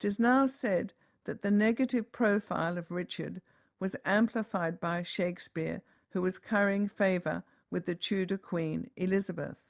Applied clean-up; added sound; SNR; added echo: none; none; none; none.